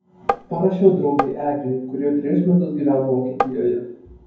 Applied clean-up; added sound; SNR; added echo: none; Tap; 4 dB; reverberation time 0.9 s.